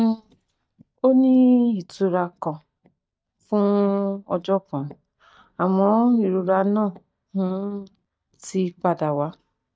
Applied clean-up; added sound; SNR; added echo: neural mask model DeepFilterNet 3.